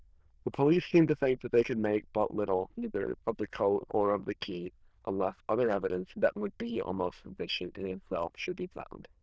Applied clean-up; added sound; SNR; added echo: neural diffusion model UNIVERSE++.